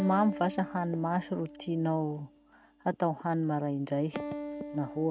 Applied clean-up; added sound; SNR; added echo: none; Acoustic guitar; 13 dB; none.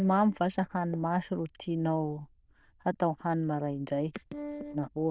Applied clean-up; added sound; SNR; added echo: neural diffusion model UNIVERSE++.